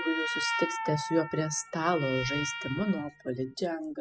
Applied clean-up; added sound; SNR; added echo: classical method spectral subtraction.